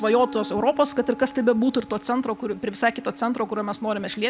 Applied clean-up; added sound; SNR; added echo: none; Wind instrument, woodwind instrument; 17 dB; none.